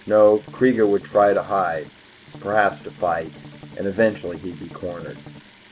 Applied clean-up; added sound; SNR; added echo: none; Strum + Sink (filling or washing) / Water tap, faucet; 20 dB; none.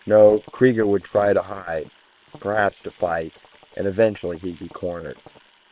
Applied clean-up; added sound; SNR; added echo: neural separator model SepFormer WHAM!.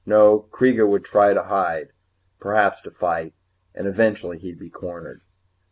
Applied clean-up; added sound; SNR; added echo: none; none; none; none.